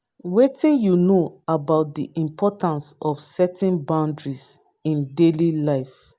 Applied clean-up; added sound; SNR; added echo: none; none; none; none.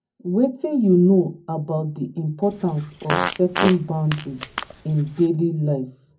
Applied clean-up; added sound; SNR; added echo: none; Fart; 7 dB; reverberation time 0.3 s.